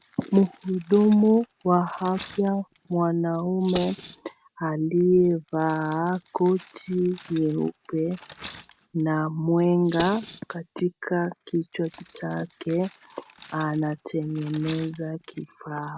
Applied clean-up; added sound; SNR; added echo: none; Cutlery, silverware; 16 dB; none.